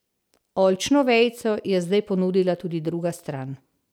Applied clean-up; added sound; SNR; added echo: none; none; none; none.